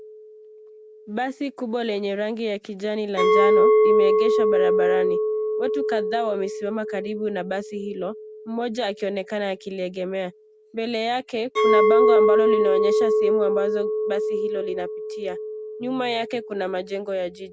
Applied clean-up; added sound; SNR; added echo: none; Chink, clink; -5 dB; none.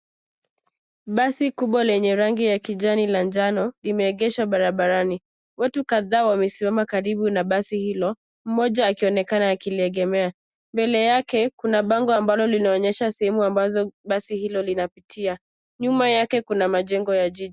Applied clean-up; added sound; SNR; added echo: none; none; none; none.